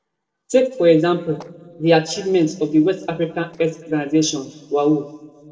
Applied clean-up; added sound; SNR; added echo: neural separator model SepFormer DNS4.